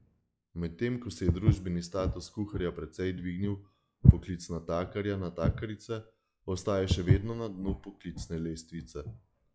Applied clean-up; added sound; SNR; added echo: classical method log-MMSE.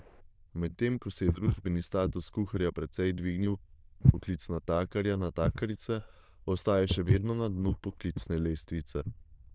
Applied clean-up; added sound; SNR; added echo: neural diffusion model UNIVERSE++.